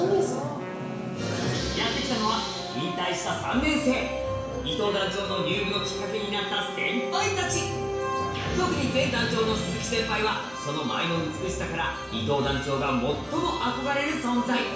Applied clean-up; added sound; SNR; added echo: none; Wind instrument, woodwind instrument; 13 dB; reverberation time 0.7 s.